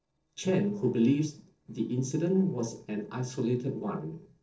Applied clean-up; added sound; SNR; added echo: neural separator model SepFormer DNS4.